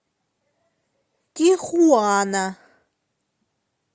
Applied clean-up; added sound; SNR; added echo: none; none; none; none.